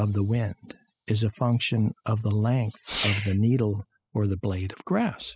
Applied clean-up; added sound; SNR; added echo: classical method spectral subtraction.